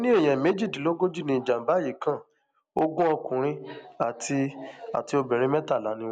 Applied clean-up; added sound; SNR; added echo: none; none; none; none.